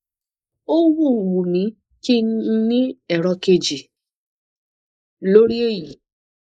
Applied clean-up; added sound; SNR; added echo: neural mask model Resemble Enhance denoiser.